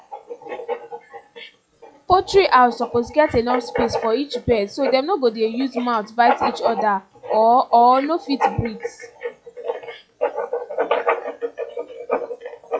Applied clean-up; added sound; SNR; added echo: classical method log-MMSE.